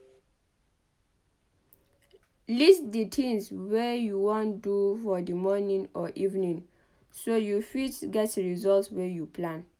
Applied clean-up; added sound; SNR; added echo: none; none; none; none.